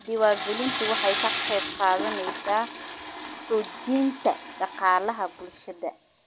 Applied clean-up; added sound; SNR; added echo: none; Toilet flush / Water; 4 dB; none.